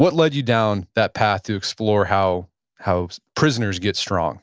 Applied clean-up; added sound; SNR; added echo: none; none; none; none.